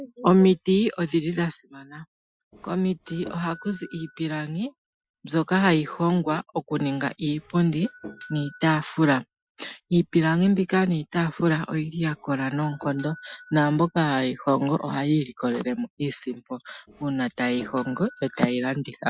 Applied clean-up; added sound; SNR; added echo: classical method Wiener filter.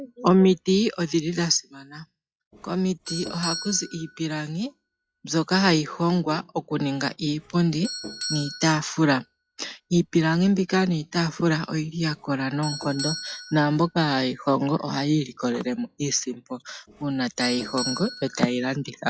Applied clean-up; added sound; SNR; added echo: classical method log-MMSE.